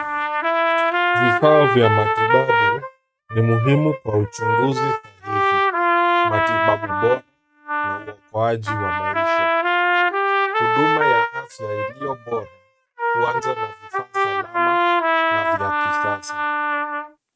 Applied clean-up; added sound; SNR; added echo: neural mask model RNNoise.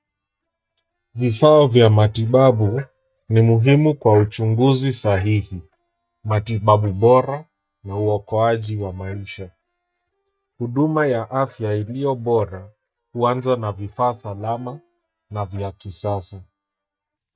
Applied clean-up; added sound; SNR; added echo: neural mask model DeepFilterNet 3.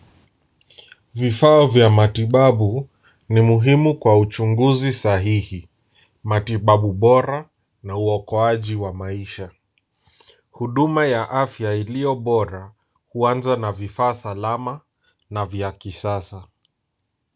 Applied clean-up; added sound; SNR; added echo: none; none; none; none.